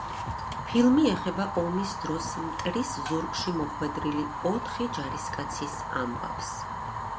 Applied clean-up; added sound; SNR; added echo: none; Fire; 5 dB; none.